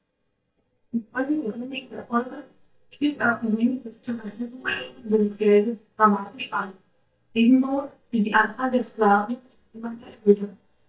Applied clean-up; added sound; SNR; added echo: neural mask model DeepFilterNet 3.